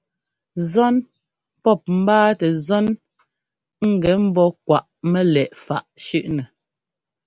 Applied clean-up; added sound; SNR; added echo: none; none; none; none.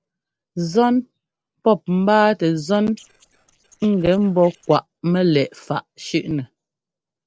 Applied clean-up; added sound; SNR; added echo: neural separator model SepFormer DNS4.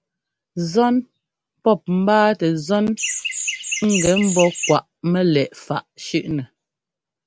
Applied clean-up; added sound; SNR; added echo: none; Chirp, tweet; 5 dB; none.